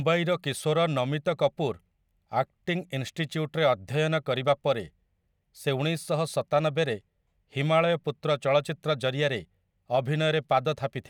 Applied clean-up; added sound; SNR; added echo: none; none; none; none.